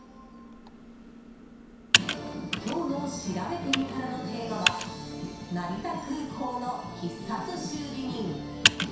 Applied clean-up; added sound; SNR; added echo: none; Computer keyboard; -1 dB; reverberation time 0.7 s.